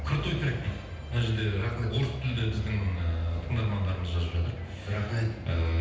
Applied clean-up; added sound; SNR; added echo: none; Alarm / Truck; 10 dB; reverberation time 0.9 s.